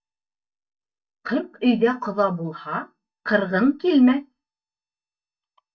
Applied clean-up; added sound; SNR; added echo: neural mask model DeepFilterNet 3.